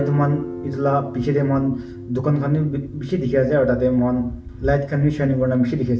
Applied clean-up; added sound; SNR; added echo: none; Guitar; 15 dB; reverberation time 0.5 s.